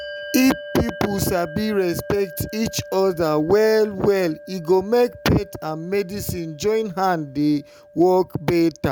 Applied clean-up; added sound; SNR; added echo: none; Bell; 17 dB; none.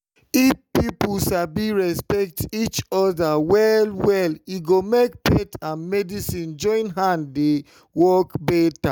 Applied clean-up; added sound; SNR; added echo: none; none; none; none.